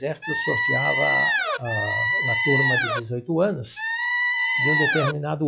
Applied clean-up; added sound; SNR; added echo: classical method log-MMSE.